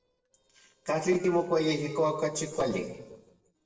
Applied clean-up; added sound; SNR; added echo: neural separator model SepFormer DNS4.